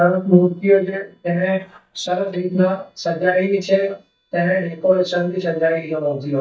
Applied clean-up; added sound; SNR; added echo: neural mask model DeepFilterNet 3.